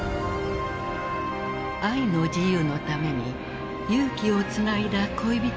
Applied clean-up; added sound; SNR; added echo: none; none; none; none.